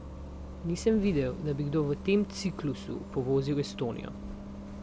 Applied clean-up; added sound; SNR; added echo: none; Bus; 10 dB; none.